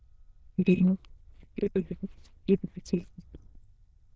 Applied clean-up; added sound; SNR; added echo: neural diffusion model UNIVERSE++.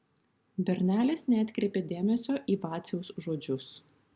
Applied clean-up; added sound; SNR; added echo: none; none; none; none.